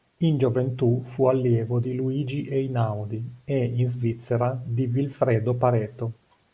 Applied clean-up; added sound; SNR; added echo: none; none; none; none.